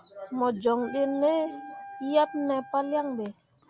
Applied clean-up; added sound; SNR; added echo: none; Wind instrument, woodwind instrument; 16 dB; none.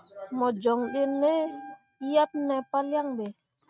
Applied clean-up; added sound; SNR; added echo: neural mask model RNNoise.